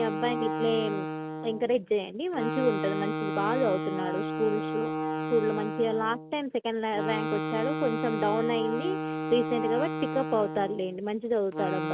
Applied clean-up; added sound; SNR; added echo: none; Wind instrument, woodwind instrument; 3 dB; none.